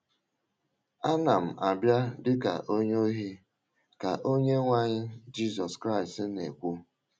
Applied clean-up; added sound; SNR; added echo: none; none; none; none.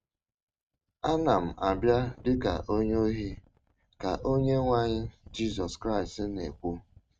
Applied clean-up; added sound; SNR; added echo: neural mask model RNNoise.